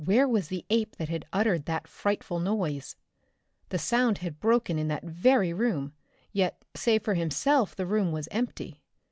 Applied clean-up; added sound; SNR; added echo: none; none; none; none.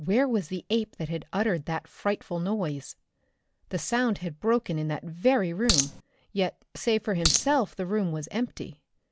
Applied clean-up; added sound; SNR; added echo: none; Coin (dropping); -2 dB; none.